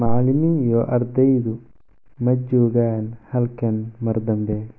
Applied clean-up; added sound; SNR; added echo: none; none; none; none.